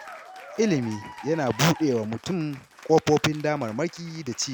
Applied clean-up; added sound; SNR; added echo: none; Applause / Cheering; 18 dB; none.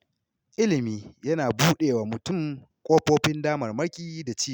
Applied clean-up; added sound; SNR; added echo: none; none; none; none.